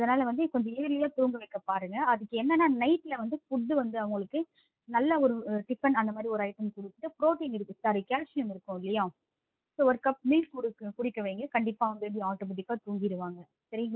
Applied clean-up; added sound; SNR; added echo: none; none; none; none.